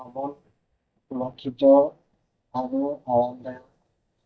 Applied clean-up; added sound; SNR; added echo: neural mask model DeepFilterNet 3.